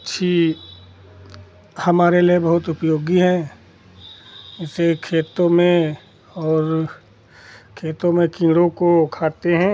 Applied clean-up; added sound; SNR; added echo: none; none; none; none.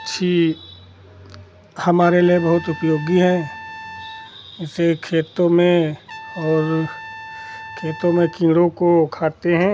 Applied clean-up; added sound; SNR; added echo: none; Trumpet; 18 dB; none.